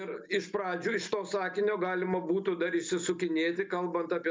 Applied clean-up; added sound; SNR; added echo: none; none; none; none.